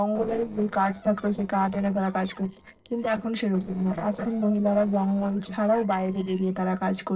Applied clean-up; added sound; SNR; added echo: neural separator model SepFormer DNS4.